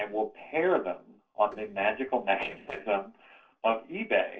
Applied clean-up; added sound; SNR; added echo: neural separator model SepFormer DNS4.